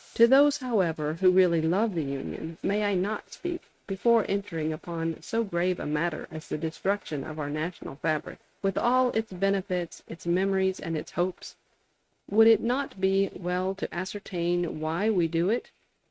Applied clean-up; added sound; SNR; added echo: neural mask model RNNoise.